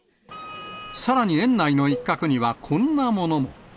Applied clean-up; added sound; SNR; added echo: none; Wind instrument, woodwind instrument + Cowbell; 17 dB; none.